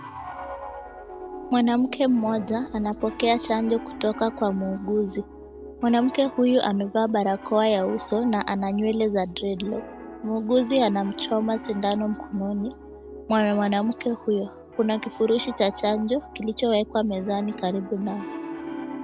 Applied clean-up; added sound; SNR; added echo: none; Piano; 14 dB; none.